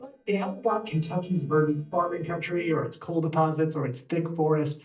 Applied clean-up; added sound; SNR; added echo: neural mask model DeepFilterNet 3.